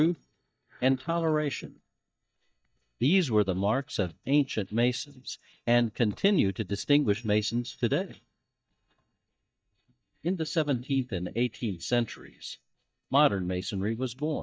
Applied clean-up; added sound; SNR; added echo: neural mask model DeepFilterNet 3.